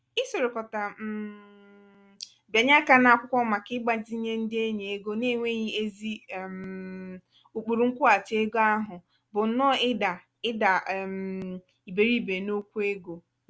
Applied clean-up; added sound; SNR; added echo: none; none; none; none.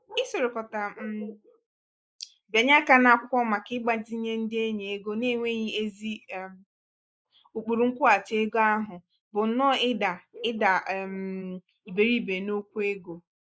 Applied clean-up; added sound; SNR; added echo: neural mask model Resemble Enhance denoiser.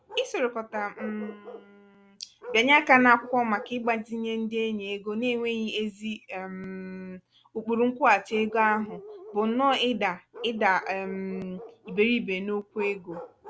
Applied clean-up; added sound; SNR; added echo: none; Bark; 18 dB; none.